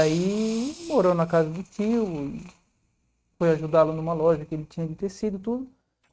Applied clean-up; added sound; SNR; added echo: neural mask model RNNoise.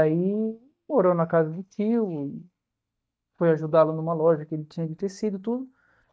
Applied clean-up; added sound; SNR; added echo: neural mask model DeepFilterNet 3.